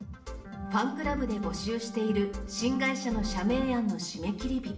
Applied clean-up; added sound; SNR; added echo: none; Organ; 9 dB; reverberation time 0.6 s.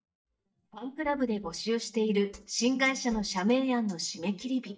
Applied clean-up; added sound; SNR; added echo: neural mask model DeepFilterNet 3.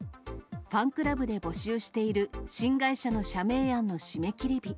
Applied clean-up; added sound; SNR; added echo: none; none; none; none.